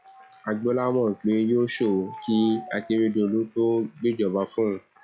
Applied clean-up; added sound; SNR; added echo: classical method log-MMSE.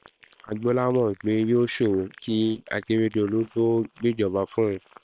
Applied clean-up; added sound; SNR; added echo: neural separator model SepFormer WHAM!.